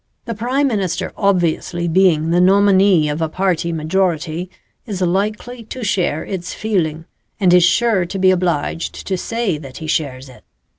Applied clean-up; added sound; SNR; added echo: none; none; none; none.